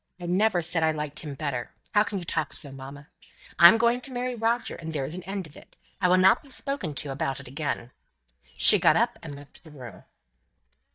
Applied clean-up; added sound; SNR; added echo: neural mask model DeepFilterNet 3.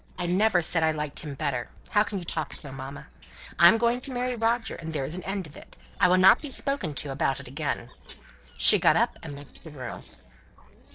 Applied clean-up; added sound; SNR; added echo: neural separator model SepFormer DNS4.